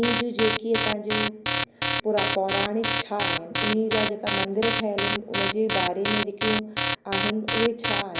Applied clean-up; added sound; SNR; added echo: none; Alarm; 0 dB; none.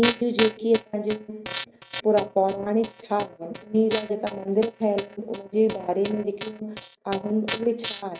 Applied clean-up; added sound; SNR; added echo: neural mask model RNNoise.